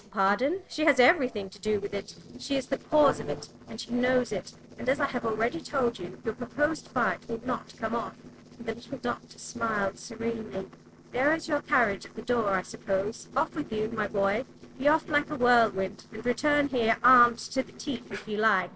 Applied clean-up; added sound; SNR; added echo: neural separator model SepFormer DNS4.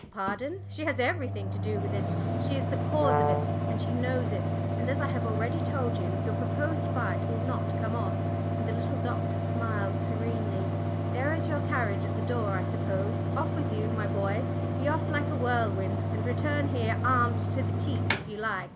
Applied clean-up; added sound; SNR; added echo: none; Brass instrument + Mechanical fan; -5 dB; none.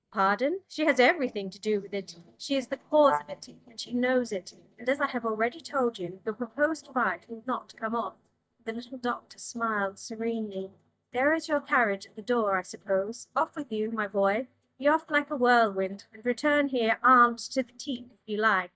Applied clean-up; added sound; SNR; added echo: neural mask model DeepFilterNet 3.